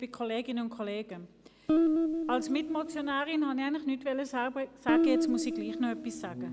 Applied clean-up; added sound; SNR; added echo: none; Guitar; -4 dB; none.